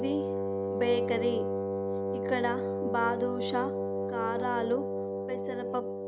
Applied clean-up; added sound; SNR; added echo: none; Wind instrument, woodwind instrument; -1 dB; none.